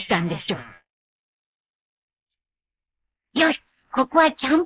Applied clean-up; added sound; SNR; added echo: neural mask model Resemble Enhance denoiser.